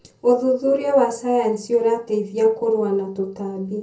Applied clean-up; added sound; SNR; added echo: none; none; none; reverberation time 0.2 s.